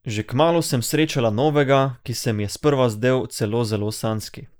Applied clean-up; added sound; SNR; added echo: neural mask model Resemble Enhance denoiser.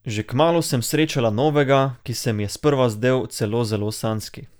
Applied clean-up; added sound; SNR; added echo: none; none; none; none.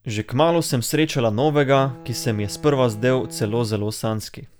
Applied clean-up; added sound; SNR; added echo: none; Bowed string instrument; 19 dB; none.